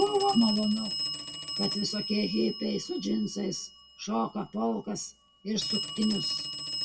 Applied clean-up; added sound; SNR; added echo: none; Telephone; 6 dB; reverberation time 0.1 s.